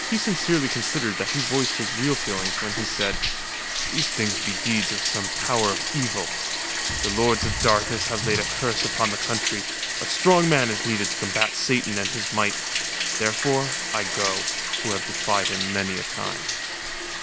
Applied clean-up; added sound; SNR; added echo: none; Bathtub (filling or washing); 0 dB; none.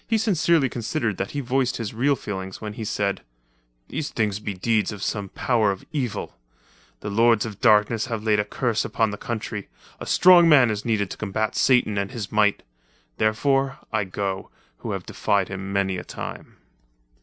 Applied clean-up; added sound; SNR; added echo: none; none; none; none.